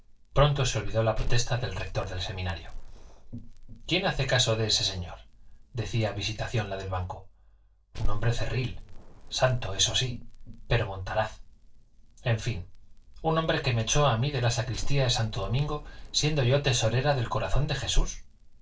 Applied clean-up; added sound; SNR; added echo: neural separator model SepFormer DNS4.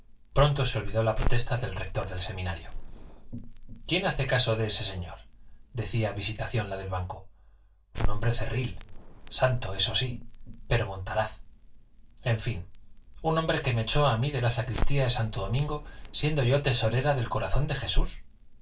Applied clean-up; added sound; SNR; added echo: none; Crackle; 6 dB; reverberation time 0.2 s.